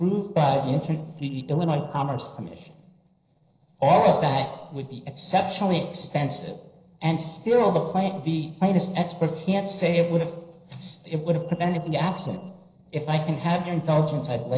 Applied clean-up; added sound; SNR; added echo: neural separator model SepFormer DNS4.